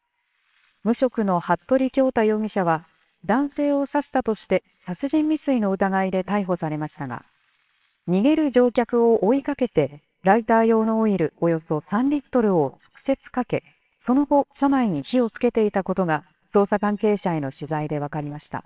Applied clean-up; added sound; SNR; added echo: neural separator model SepFormer WHAMR!.